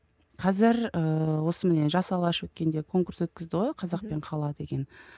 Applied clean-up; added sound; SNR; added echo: none; none; none; none.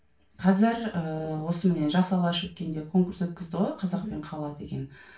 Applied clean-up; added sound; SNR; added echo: none; none; none; reverberation time 0.3 s.